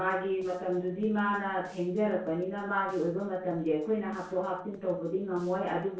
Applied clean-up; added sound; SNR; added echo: neural separator model SepFormer DNS4.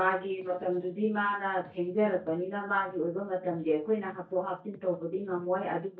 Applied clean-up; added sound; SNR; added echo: neural mask model DeepFilterNet 3.